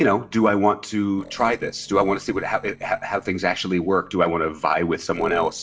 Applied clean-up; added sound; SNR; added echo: neural separator model SepFormer DNS4.